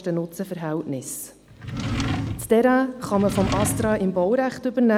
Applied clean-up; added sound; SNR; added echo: none; Drawer open or close; 6 dB; none.